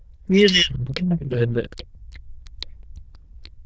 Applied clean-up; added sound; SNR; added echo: neural diffusion model UNIVERSE++.